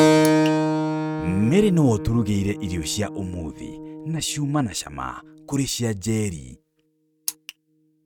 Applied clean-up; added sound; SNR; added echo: neural mask model RNNoise.